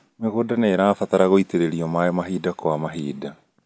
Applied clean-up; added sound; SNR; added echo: none; none; none; none.